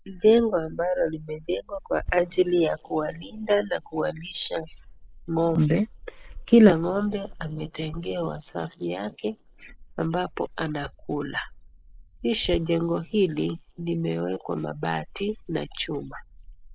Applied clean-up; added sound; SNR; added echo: neural mask model Resemble Enhance denoiser.